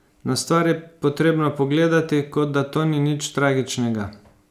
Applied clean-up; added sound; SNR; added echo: none; none; none; none.